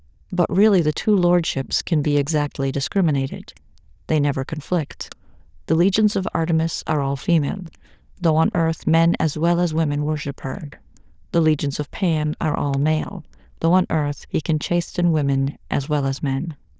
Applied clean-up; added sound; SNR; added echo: neural diffusion model UNIVERSE++.